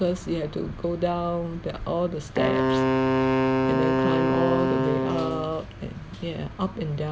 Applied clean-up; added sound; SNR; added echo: none; Wind instrument, woodwind instrument; -2 dB; none.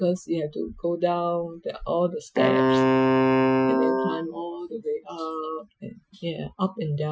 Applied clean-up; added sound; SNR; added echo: classical method Wiener filter.